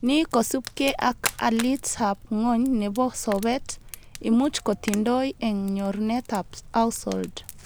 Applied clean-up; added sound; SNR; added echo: none; Fire; 14 dB; none.